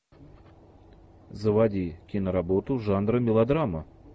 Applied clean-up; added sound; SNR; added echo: none; none; none; none.